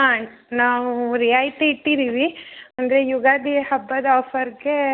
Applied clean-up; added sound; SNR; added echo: none; none; none; none.